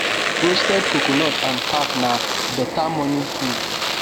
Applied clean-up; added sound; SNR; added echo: none; Domestic sounds, home sounds; -1 dB; none.